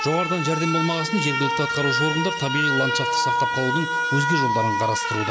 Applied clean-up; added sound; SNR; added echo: none; Alarm; -1 dB; none.